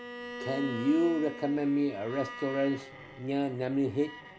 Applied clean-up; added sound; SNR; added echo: none; Bowed string instrument; 12 dB; none.